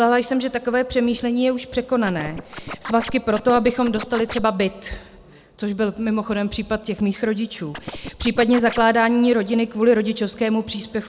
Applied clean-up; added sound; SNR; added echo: none; Scratching (performance technique); 12 dB; none.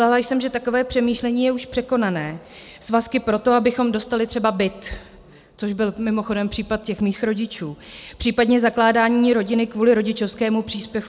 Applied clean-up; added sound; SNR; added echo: none; none; none; none.